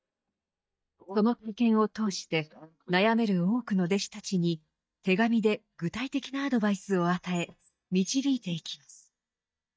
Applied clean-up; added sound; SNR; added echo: neural mask model DeepFilterNet 3.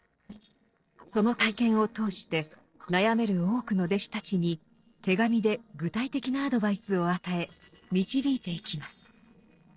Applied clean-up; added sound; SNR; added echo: neural separator model SepFormer DNS4.